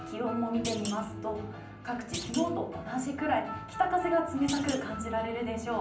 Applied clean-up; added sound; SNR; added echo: none; Thump, thud; 12 dB; reverberation time 0.6 s.